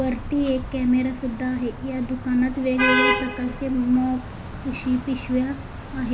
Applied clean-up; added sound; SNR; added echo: none; Traffic noise, roadway noise / Vehicle horn, car horn, honking; 5 dB; none.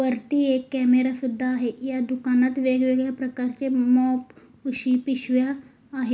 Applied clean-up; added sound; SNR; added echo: none; none; none; none.